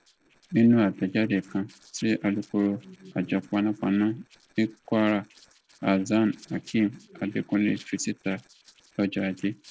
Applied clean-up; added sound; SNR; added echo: neural separator model SepFormer DNS4.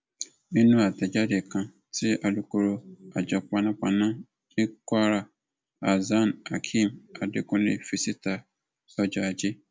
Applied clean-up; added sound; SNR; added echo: none; none; none; none.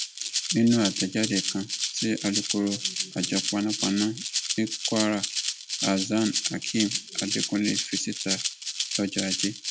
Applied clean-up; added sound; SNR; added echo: none; Rattle (instrument); 3 dB; none.